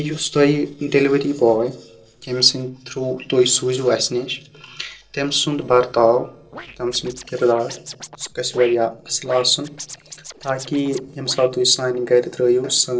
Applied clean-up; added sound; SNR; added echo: neural separator model SepFormer DNS4.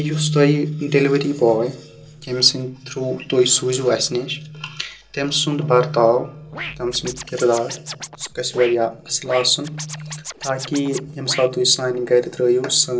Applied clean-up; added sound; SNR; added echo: none; Scratching (performance technique); 14 dB; reverberation time 0.2 s.